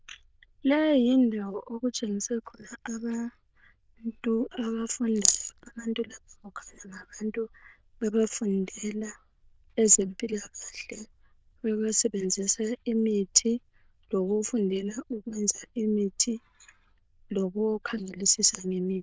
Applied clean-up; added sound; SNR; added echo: neural diffusion model UNIVERSE++.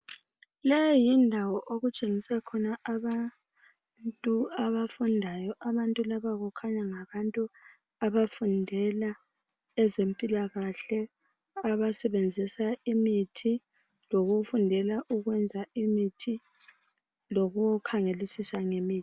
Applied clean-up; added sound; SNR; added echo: none; none; none; none.